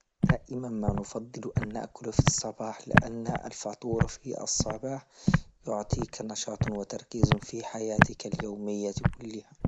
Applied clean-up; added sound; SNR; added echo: none; Walk, footsteps; -5 dB; none.